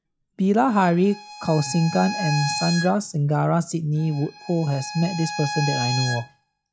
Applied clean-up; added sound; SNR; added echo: classical method log-MMSE.